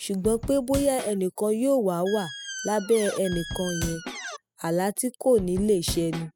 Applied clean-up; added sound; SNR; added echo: classical method spectral subtraction.